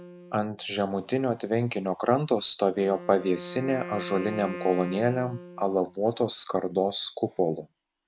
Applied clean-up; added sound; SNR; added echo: none; Wind instrument, woodwind instrument; 16 dB; none.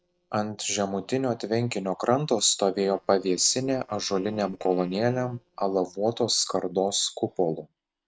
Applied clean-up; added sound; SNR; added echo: neural separator model SepFormer DNS4.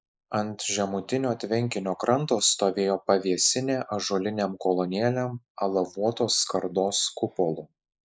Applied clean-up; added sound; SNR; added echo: neural mask model Resemble Enhance denoiser.